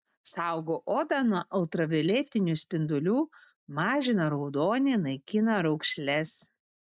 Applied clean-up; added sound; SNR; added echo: neural mask model DeepFilterNet 3.